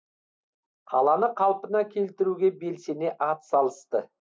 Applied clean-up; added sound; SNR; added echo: none; none; none; none.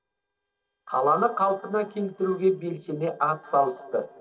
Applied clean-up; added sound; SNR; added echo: neural separator model SepFormer DNS4.